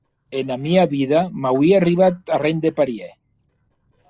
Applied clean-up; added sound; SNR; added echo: neural separator model SepFormer DNS4.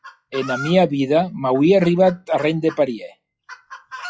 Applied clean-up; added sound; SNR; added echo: classical method log-MMSE.